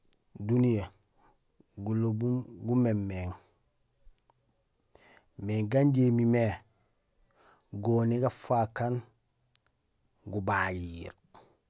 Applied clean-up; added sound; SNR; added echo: none; none; none; none.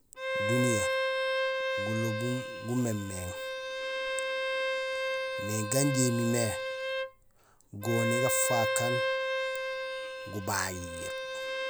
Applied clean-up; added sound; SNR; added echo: none; Bowed string instrument; -1 dB; none.